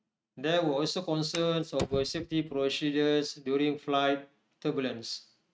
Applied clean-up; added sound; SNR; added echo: neural mask model RNNoise.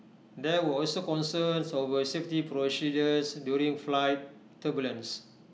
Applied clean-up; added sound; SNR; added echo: none; none; none; none.